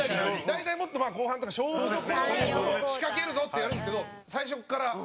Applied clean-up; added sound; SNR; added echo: none; Thump, thud; 10 dB; none.